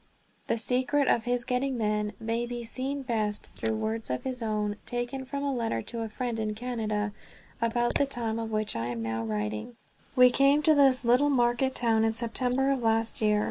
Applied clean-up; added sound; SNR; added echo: neural mask model Resemble Enhance denoiser.